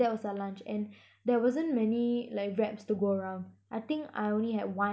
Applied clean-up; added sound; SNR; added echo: none; none; none; none.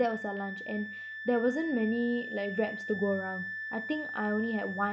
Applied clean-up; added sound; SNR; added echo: none; Wind instrument, woodwind instrument; 8 dB; none.